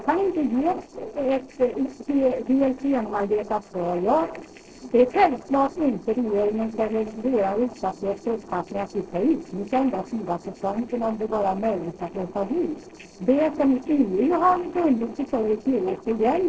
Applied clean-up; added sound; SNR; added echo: neural separator model SepFormer DNS4.